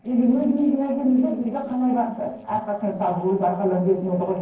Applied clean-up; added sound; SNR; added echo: neural separator model SepFormer DNS4.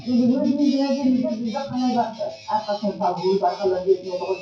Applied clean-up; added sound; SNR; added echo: classical method WPE with log-MMSE.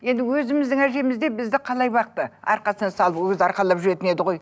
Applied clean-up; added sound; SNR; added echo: none; none; none; none.